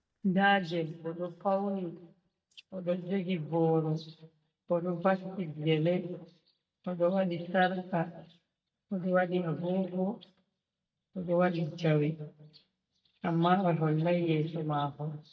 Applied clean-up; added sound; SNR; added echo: neural mask model DeepFilterNet 3.